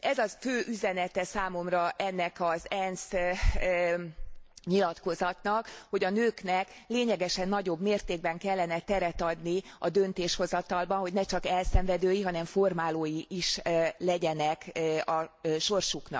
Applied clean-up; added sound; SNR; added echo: none; none; none; none.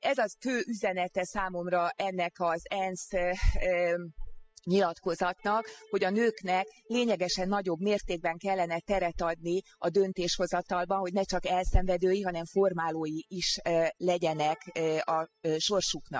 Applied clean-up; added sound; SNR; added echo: classical method spectral subtraction.